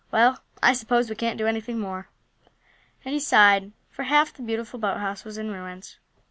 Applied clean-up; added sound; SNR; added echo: none; none; none; none.